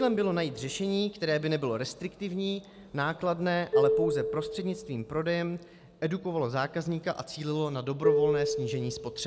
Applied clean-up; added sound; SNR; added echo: none; Marimba, xylophone; 2 dB; none.